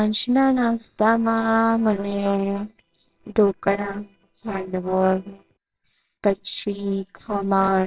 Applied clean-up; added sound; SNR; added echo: neural separator model SepFormer WHAMR!.